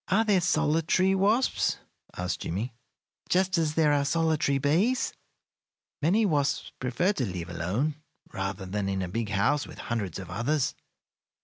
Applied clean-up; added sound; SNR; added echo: none; none; none; none.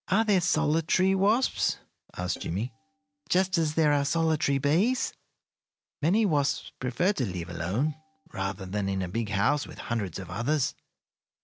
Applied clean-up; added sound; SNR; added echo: neural separator model SepFormer DNS4.